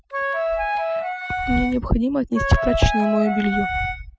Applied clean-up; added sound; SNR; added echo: classical method spectral subtraction.